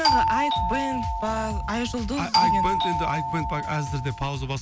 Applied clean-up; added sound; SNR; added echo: none; Doorbell; -2 dB; none.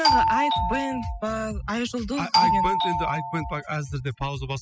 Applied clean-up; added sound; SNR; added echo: classical method spectral subtraction.